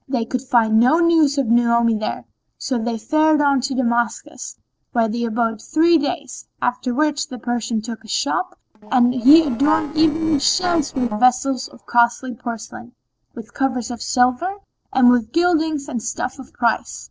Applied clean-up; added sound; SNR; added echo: neural separator model SepFormer DNS4.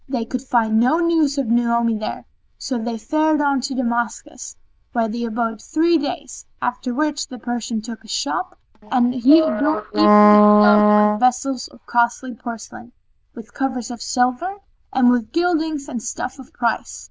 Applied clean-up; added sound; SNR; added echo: neural diffusion model UNIVERSE++.